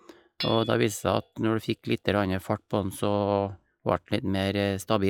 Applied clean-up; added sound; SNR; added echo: classical method log-MMSE.